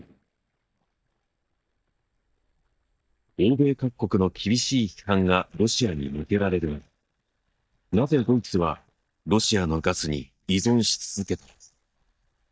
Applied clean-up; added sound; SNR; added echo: neural mask model DeepFilterNet 3.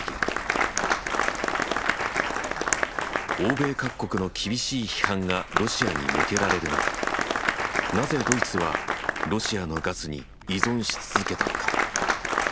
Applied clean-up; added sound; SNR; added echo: none; Applause; -3 dB; none.